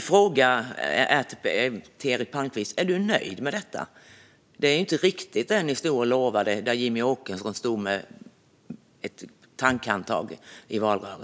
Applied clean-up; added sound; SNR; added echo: none; none; none; none.